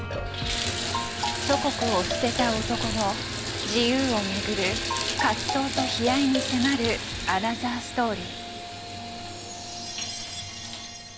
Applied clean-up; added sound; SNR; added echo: none; Bathtub (filling or washing) / Water tap, faucet + Marimba, xylophone; 2 dB; none.